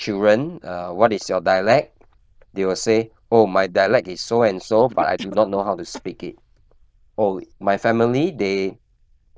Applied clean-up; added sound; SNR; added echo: neural diffusion model UNIVERSE++.